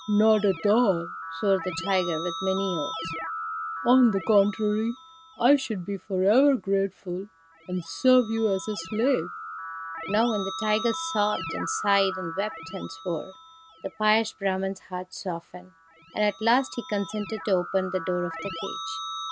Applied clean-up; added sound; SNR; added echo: none; Keyboard (musical); 11 dB; none.